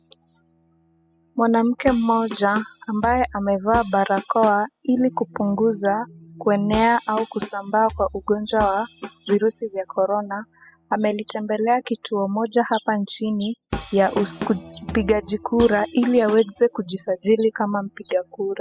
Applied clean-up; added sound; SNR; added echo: classical method spectral subtraction.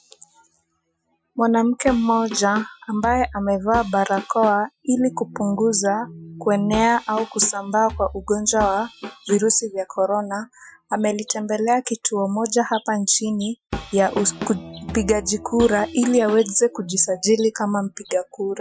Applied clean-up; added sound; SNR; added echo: classical method Wiener filter.